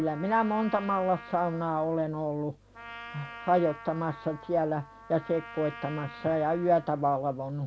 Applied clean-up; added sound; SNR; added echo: none; Trumpet; 17 dB; none.